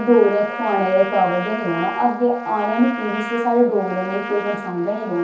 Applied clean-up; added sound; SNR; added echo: none; Trumpet; 10 dB; reverberation time 0.6 s.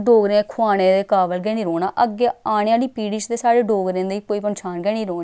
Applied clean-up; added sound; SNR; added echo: none; none; none; none.